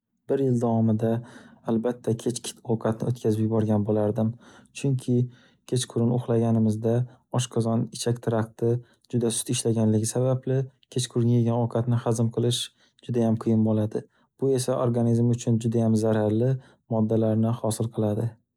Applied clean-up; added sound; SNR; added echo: none; none; none; none.